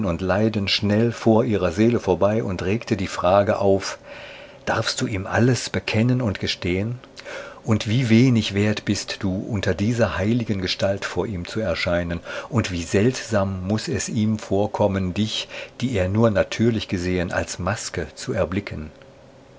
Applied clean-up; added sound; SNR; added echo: none; none; none; none.